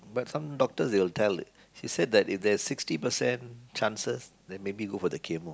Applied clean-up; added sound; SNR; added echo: none; none; none; none.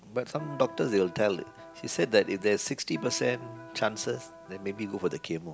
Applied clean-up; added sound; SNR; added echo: none; Electric guitar; 16 dB; none.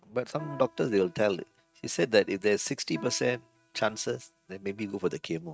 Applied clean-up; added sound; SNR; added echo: neural mask model RNNoise.